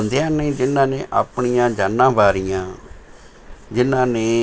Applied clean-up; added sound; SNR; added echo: none; none; none; none.